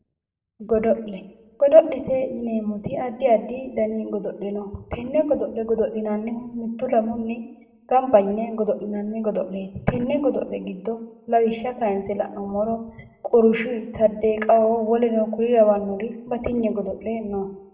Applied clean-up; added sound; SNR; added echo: none; none; none; reverberation time 0.6 s.